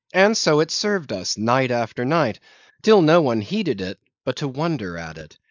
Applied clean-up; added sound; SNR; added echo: neural mask model Resemble Enhance denoiser.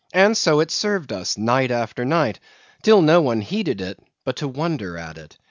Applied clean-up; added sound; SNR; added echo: none; none; none; none.